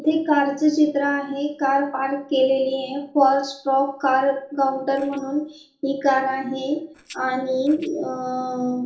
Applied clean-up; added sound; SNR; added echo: neural separator model SepFormer DNS4.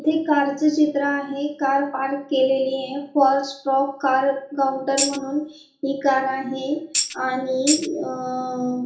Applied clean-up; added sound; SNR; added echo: none; Tambourine; 4 dB; reverberation time 1.2 s.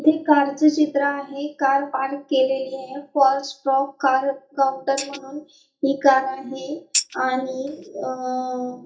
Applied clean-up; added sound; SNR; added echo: neural mask model DeepFilterNet 3.